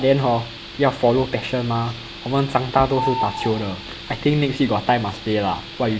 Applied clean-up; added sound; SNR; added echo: none; Bird; 14 dB; none.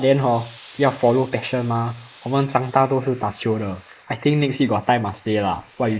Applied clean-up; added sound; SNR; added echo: neural mask model Resemble Enhance denoiser.